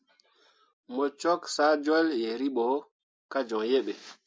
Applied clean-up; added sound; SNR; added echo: none; none; none; none.